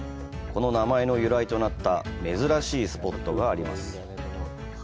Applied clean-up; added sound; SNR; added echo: none; none; none; none.